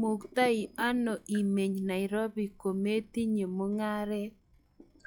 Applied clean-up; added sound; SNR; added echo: classical method log-MMSE.